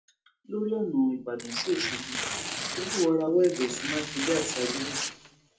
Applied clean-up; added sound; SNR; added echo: none; Tearing; 5 dB; reverberation time 0.2 s.